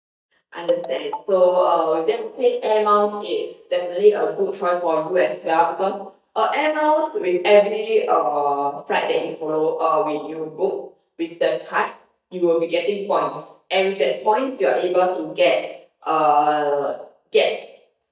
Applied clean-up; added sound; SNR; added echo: neural mask model DeepFilterNet 3.